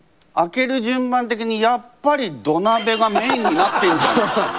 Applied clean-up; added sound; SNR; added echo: none; none; none; none.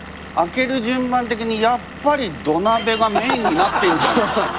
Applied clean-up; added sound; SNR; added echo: none; Engine / Vehicle; 15 dB; none.